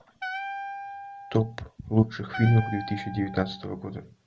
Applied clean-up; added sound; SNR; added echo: none; Wind instrument, woodwind instrument; 10 dB; none.